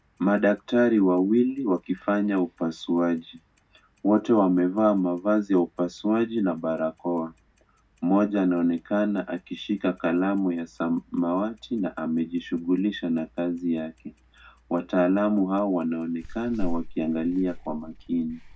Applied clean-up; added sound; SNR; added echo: none; Clock; 17 dB; reverberation time 0.4 s.